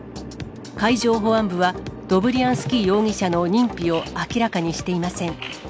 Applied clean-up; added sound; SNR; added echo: none; none; none; none.